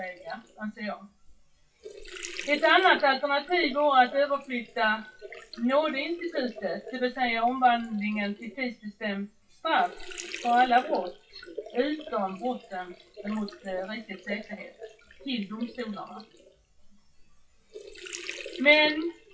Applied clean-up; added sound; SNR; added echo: classical method WPE with log-MMSE.